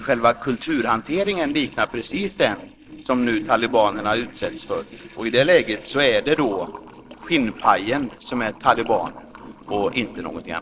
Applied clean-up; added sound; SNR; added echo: neural separator model SepFormer DNS4.